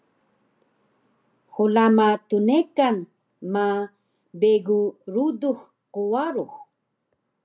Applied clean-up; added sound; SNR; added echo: none; none; none; none.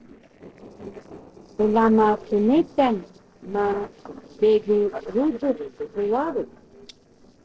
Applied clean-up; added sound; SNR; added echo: neural separator model SepFormer DNS4.